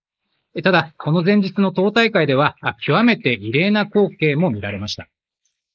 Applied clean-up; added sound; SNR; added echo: neural mask model Resemble Enhance denoiser.